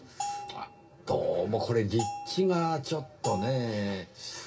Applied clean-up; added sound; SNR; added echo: none; Bell; 9 dB; reverberation time 0.2 s.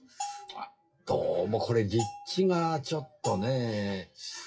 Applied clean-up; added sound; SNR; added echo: classical method WPE with log-MMSE.